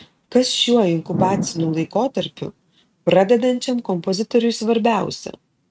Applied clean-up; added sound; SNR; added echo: neural mask model RNNoise.